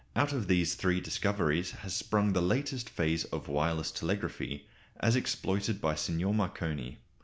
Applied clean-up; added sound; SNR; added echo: none; none; none; none.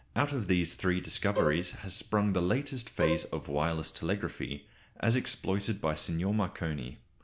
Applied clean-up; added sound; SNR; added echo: none; Bowed string instrument; 3 dB; none.